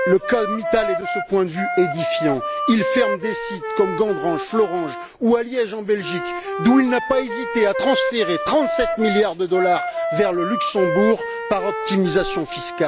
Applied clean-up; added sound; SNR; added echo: none; Wind instrument, woodwind instrument; 4 dB; none.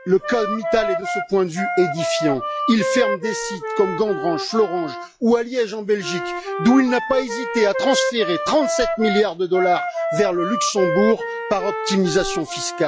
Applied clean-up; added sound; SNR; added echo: classical method log-MMSE.